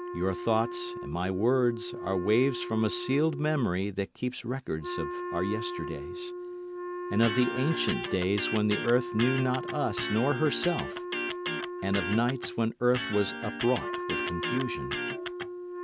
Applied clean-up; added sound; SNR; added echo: none; Wind instrument, woodwind instrument + Electric guitar; 6 dB; none.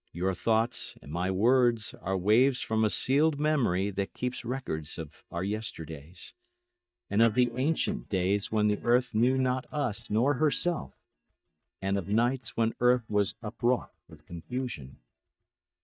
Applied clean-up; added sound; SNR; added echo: neural mask model DeepFilterNet 3.